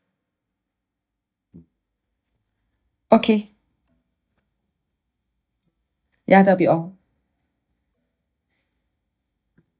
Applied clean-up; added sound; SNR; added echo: neural mask model DeepFilterNet 3.